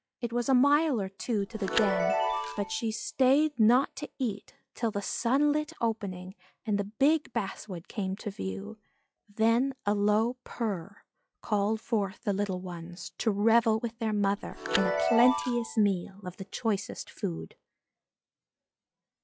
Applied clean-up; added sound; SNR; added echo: classical method log-MMSE.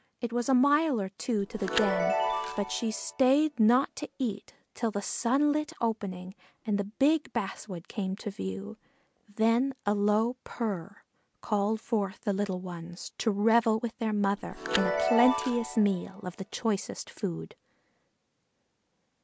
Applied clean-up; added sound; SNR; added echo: none; Chime; 5 dB; none.